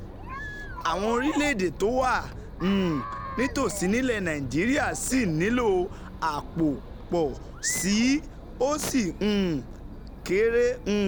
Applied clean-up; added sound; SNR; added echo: none; Chatter; 11 dB; none.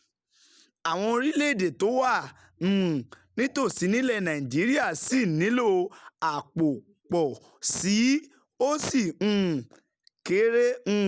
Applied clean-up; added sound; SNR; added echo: none; none; none; none.